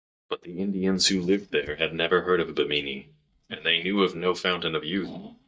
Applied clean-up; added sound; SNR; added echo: neural mask model DeepFilterNet 3.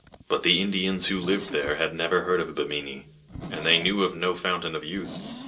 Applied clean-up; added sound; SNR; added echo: none; Zipper (clothing); 16 dB; reverberation time 0.2 s.